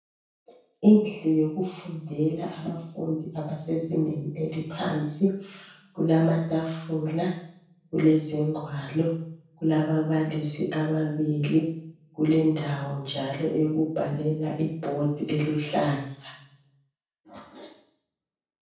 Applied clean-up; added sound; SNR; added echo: none; none; none; reverberation time 0.6 s.